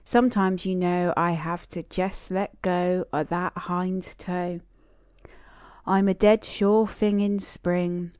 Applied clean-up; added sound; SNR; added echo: none; none; none; none.